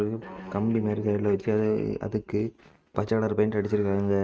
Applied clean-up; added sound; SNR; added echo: neural mask model RNNoise.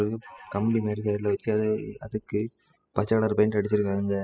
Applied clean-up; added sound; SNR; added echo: classical method spectral subtraction.